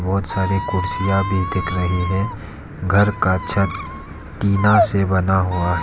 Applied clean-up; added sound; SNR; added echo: none; Squeak; 8 dB; none.